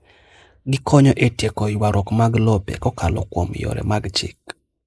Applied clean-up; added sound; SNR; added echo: neural mask model Resemble Enhance denoiser.